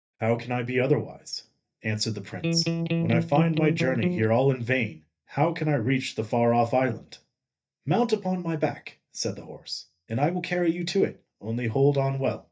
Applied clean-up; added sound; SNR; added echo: neural mask model DeepFilterNet 3.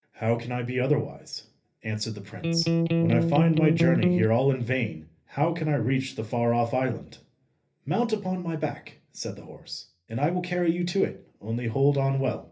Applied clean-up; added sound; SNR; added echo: none; Electric guitar; -4 dB; reverberation time 0.3 s.